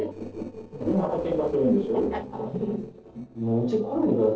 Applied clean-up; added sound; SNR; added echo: neural separator model SepFormer DNS4.